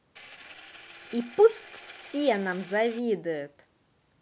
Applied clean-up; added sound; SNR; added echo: none; Engine; 19 dB; none.